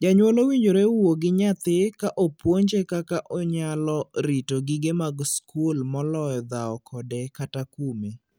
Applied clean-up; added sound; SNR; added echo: none; none; none; none.